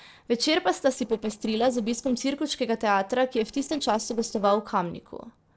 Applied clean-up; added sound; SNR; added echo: neural separator model SepFormer DNS4.